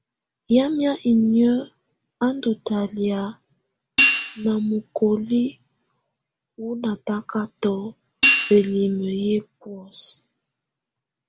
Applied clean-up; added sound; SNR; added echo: none; Hi-hat; -1 dB; none.